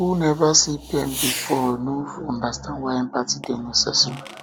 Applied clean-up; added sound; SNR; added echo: none; Fireworks; 13 dB; none.